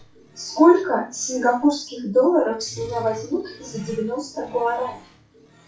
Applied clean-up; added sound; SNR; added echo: classical method WPE with log-MMSE.